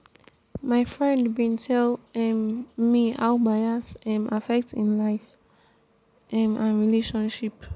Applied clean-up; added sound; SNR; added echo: none; none; none; none.